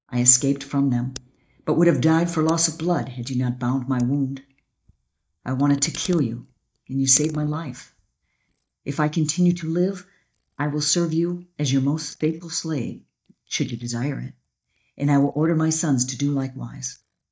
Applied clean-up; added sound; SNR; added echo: neural mask model DeepFilterNet 3.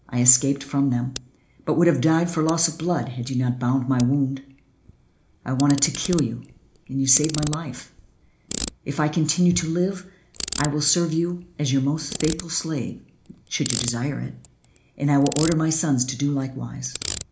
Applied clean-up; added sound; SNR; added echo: none; Ratchet, pawl; 13 dB; reverberation time 0.4 s.